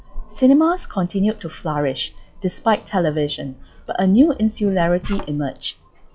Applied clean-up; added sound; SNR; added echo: classical method log-MMSE.